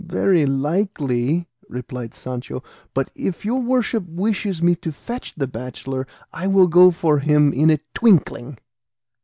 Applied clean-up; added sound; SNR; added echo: none; none; none; none.